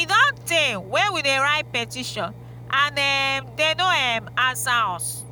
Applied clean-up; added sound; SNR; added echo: none; Engine; 16 dB; none.